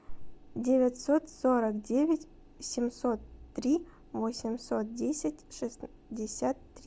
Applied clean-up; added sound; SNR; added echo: none; none; none; none.